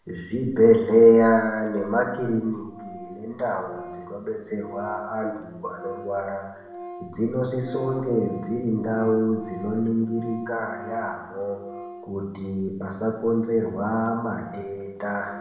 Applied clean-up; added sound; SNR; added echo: none; Organ; 18 dB; reverberation time 0.8 s.